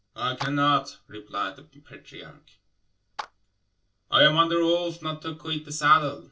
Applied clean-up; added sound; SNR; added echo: neural separator model SepFormer DNS4.